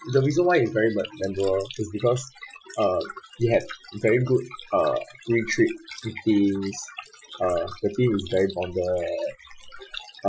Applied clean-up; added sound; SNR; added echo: classical method Wiener filter.